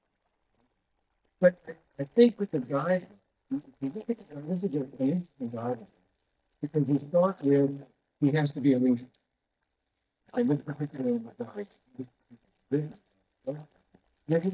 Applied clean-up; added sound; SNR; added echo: neural mask model DeepFilterNet 3.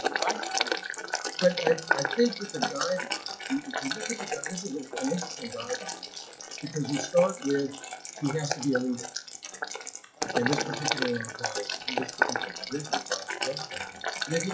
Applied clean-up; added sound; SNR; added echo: classical method WPE with log-MMSE.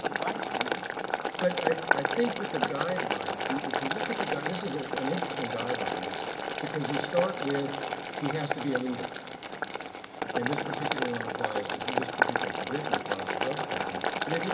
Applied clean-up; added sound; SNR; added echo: none; Boiling; -3 dB; reverberation time 1.2 s.